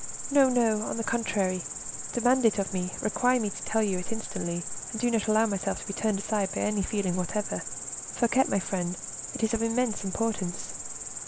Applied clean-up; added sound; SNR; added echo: none; Cricket; 7 dB; none.